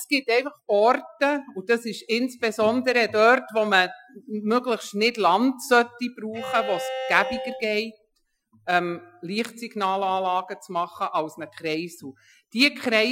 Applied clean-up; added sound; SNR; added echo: classical method Wiener filter.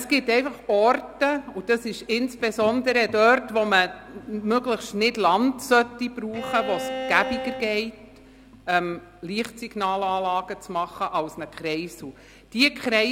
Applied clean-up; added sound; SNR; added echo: none; Bowed string instrument; 9 dB; none.